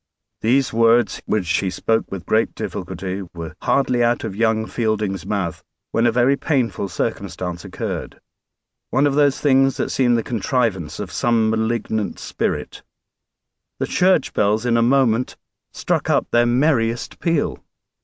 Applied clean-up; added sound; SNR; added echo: none; none; none; none.